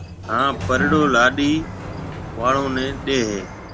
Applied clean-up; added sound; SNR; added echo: none; Sliding door; 8 dB; none.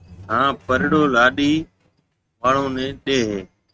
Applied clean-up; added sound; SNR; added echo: neural mask model RNNoise.